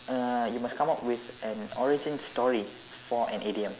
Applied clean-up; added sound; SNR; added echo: none; none; none; none.